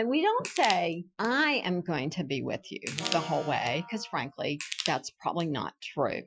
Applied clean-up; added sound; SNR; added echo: classical method Wiener filter.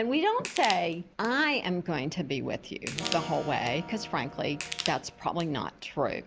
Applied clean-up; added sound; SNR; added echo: none; Acoustic guitar / Strum + Crushing; 10 dB; none.